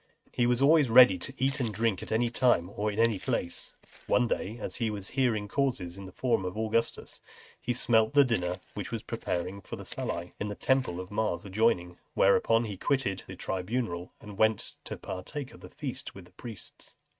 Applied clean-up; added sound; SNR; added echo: neural mask model RNNoise.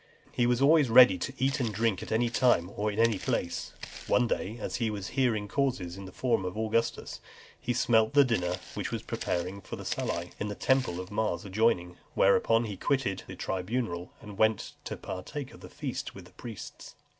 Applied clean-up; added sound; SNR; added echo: none; Walk, footsteps; 16 dB; none.